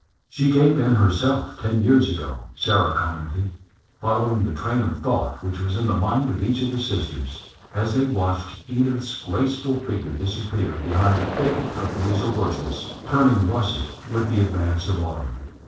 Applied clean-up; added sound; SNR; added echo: neural separator model SepFormer DNS4.